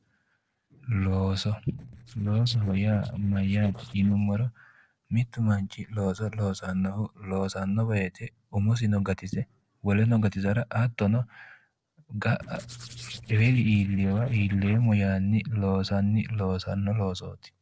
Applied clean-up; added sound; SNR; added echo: neural separator model SepFormer DNS4.